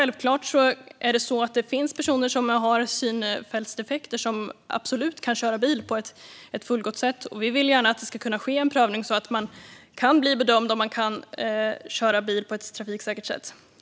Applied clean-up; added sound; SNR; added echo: none; none; none; none.